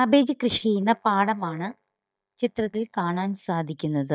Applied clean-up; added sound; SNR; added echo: neural mask model DeepFilterNet 3.